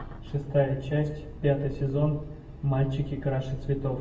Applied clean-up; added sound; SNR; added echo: none; Purr; 14 dB; reverberation time 0.6 s.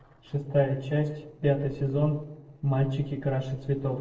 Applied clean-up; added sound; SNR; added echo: neural separator model SepFormer DNS4.